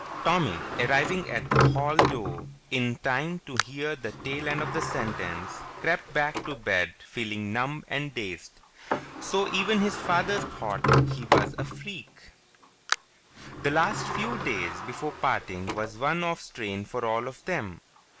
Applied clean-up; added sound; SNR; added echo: none; Sliding door; 1 dB; none.